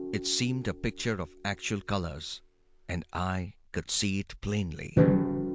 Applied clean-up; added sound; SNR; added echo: none; Drum; 0 dB; none.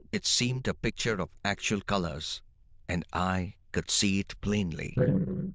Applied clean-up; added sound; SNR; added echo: neural diffusion model UNIVERSE++.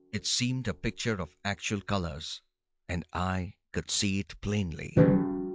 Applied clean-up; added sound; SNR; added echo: classical method log-MMSE.